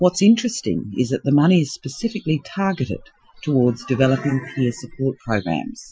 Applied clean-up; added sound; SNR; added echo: classical method Wiener filter.